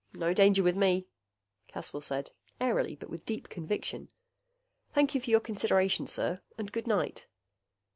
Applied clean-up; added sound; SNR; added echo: none; none; none; none.